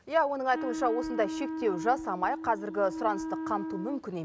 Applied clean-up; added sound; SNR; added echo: none; Wind instrument, woodwind instrument; 6 dB; none.